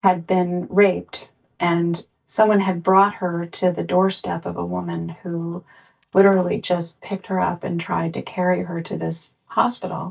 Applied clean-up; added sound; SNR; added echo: neural mask model DeepFilterNet 3.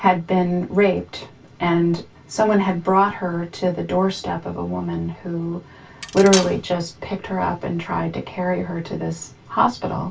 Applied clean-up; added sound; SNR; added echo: none; Cutlery, silverware; 8 dB; reverberation time 0.1 s.